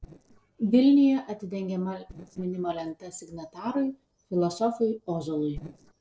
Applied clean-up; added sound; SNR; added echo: neural separator model SepFormer DNS4.